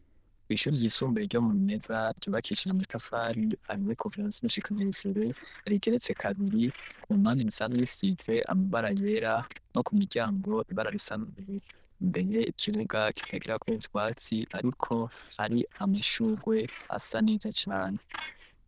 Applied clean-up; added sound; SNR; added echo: neural diffusion model UNIVERSE++.